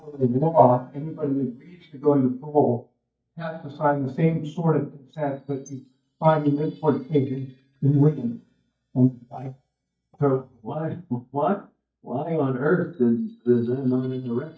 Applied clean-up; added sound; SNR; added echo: neural mask model DeepFilterNet 3.